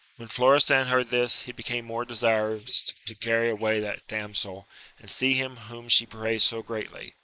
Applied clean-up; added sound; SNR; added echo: neural mask model Resemble Enhance denoiser.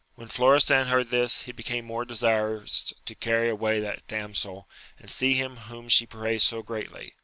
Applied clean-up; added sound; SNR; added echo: none; none; none; none.